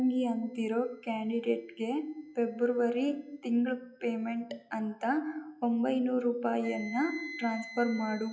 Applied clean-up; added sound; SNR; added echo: classical method log-MMSE.